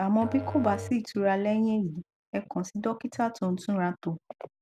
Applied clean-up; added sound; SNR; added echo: none; Musical instrument; 13 dB; none.